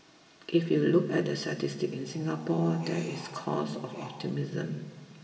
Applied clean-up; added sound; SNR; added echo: none; Wind; 19 dB; reverberation time 1.7 s.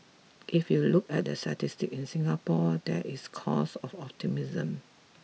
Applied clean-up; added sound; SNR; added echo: none; none; none; none.